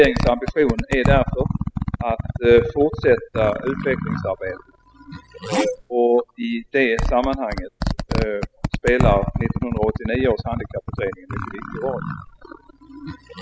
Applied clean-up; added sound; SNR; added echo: classical method spectral subtraction.